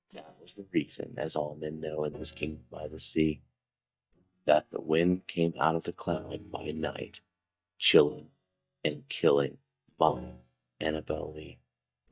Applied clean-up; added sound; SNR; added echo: neural mask model DeepFilterNet 3.